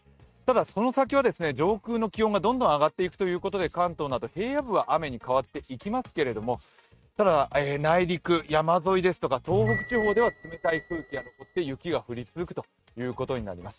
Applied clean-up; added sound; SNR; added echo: neural mask model RNNoise.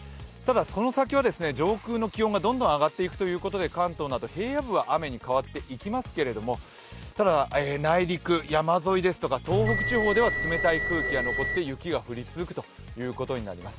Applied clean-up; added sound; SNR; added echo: none; Bell; 1 dB; none.